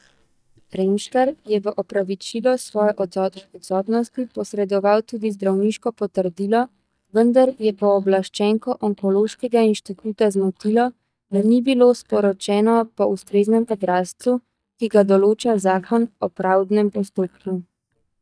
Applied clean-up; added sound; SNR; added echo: neural mask model DeepFilterNet 3.